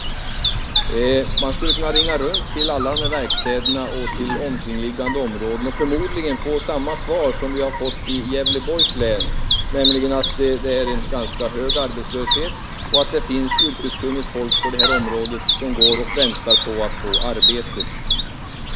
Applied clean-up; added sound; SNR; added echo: none; Chirp, tweet; -2 dB; none.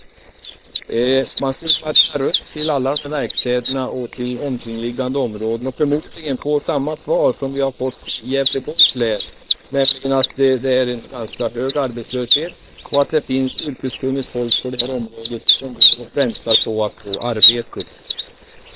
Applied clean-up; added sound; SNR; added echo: neural separator model SepFormer WHAM!.